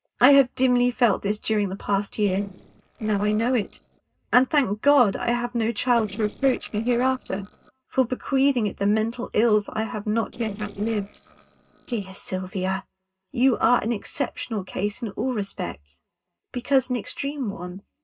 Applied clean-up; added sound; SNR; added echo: neural separator model SepFormer DNS4.